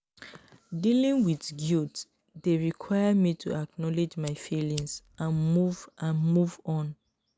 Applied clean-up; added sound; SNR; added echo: none; Fire; 20 dB; none.